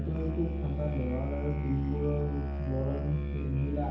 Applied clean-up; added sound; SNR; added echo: none; Musical instrument; 1 dB; reverberation time 0.7 s.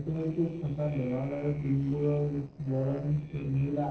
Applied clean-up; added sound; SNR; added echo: neural separator model SepFormer DNS4.